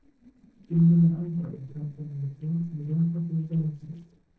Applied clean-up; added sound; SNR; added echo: neural separator model SepFormer DNS4.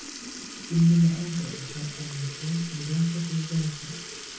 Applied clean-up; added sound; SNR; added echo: none; Sink (filling or washing) / Liquid; 12 dB; reverberation time 0.6 s.